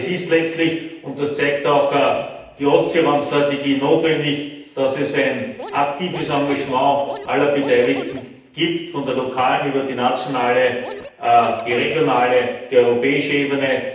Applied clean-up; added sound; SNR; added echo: none; Scratching (performance technique); 14 dB; reverberation time 0.9 s.